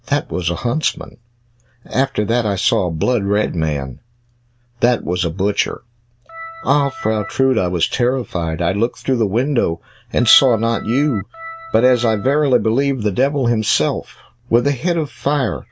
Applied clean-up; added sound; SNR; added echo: none; Organ; 14 dB; none.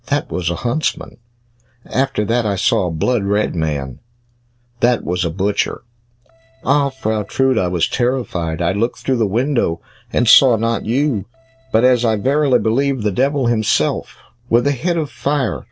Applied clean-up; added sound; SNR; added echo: neural separator model SepFormer DNS4.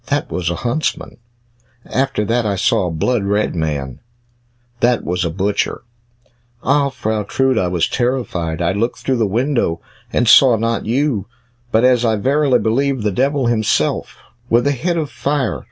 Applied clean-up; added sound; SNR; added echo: none; none; none; none.